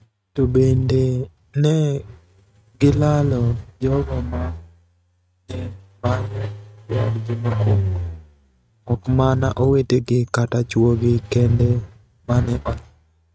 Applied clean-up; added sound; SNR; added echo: neural mask model RNNoise.